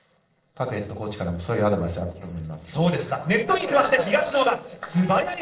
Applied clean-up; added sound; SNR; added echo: neural separator model SepFormer DNS4.